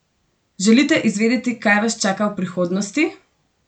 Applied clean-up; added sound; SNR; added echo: none; none; none; none.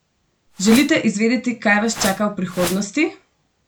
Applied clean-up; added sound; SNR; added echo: none; Whoosh, swoosh, swish; 10 dB; none.